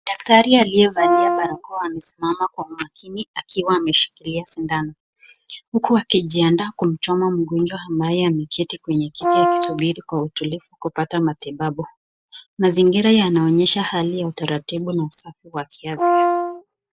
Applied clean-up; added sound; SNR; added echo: neural separator model SepFormer DNS4.